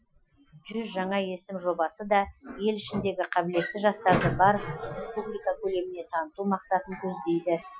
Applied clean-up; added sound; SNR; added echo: classical method Wiener filter.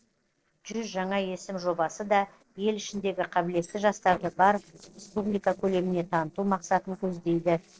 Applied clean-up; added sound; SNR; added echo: neural separator model SepFormer DNS4.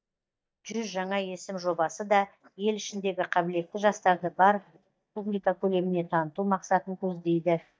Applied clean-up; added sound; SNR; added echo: neural mask model DeepFilterNet 3.